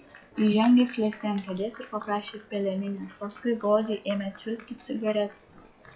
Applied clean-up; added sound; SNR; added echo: classical method log-MMSE.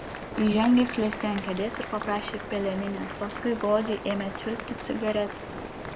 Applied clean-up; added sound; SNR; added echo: none; Rain + Applause; 9 dB; none.